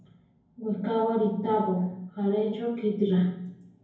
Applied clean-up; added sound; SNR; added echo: none; none; none; reverberation time 0.9 s.